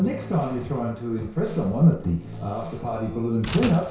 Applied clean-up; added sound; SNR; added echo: none; Slam; 15 dB; reverberation time 0.6 s.